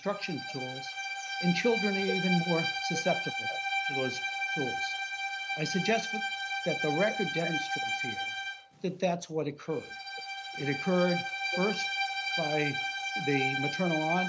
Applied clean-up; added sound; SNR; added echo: none; Bowed string instrument; 1 dB; none.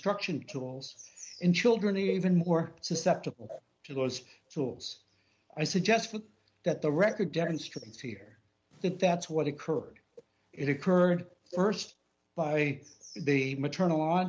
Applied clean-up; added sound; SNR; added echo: none; none; none; none.